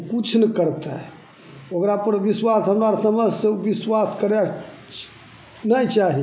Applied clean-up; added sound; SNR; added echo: none; none; none; none.